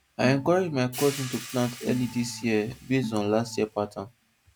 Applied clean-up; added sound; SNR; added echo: none; Hi-hat + Organ; 13 dB; none.